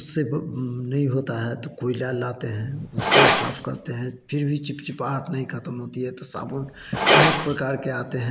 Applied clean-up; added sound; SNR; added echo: none; Glass; 0 dB; none.